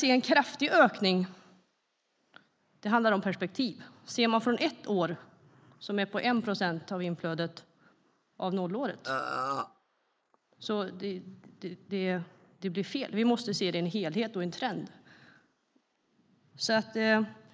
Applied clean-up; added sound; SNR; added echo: neural mask model Resemble Enhance denoiser.